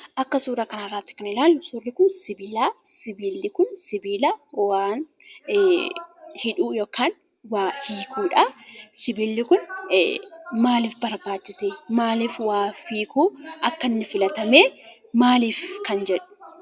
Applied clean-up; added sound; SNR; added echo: none; none; none; none.